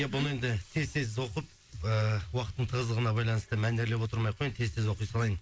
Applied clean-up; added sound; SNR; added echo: neural mask model Resemble Enhance denoiser.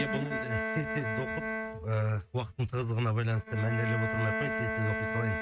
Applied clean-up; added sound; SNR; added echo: neural mask model RNNoise.